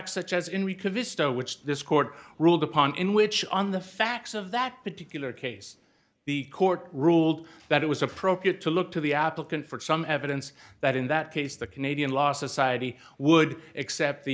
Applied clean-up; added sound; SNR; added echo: none; none; none; none.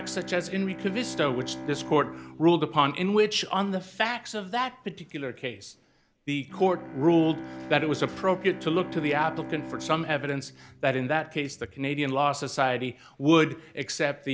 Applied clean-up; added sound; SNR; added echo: none; Bowed string instrument; 15 dB; none.